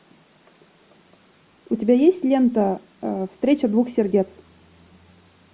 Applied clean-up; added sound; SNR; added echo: none; none; none; none.